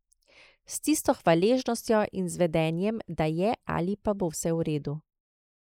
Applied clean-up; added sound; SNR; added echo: neural mask model Resemble Enhance denoiser.